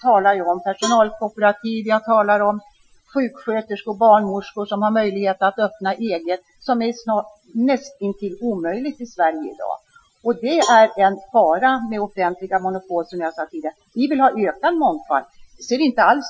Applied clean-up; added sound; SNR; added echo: classical method Wiener filter.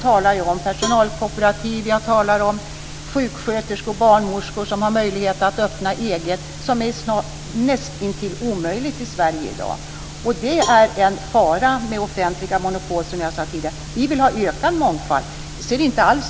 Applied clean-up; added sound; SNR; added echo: none; Cowbell; 14 dB; none.